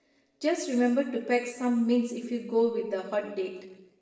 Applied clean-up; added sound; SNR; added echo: none; none; none; reverberation time 1.1 s.